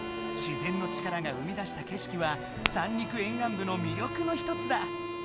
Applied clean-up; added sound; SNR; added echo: none; Tap / Glass + Bowed string instrument; 5 dB; none.